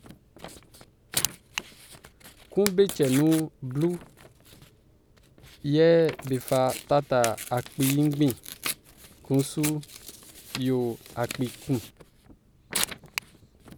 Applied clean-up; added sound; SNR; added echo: none; Tearing; 11 dB; none.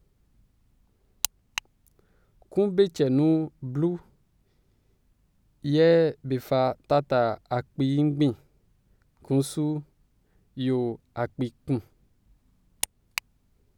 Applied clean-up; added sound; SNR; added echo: none; none; none; none.